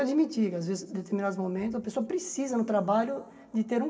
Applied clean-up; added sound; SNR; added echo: none; none; none; reverberation time 1.7 s.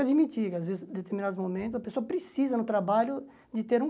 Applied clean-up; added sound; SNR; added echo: none; none; none; none.